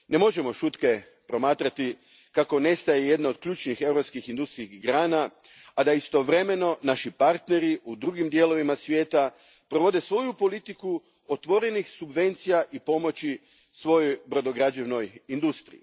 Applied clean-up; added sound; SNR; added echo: none; none; none; none.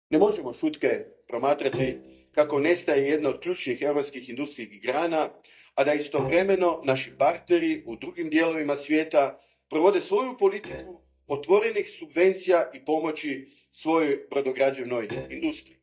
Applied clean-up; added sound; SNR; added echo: neural mask model DeepFilterNet 3.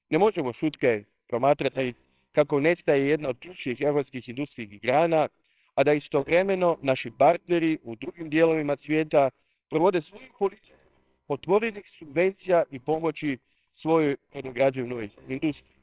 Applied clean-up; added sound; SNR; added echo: neural separator model SepFormer WHAMR!.